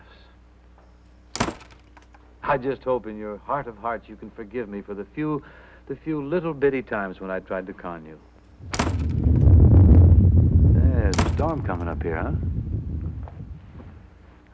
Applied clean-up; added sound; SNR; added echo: none; Slam; 14 dB; none.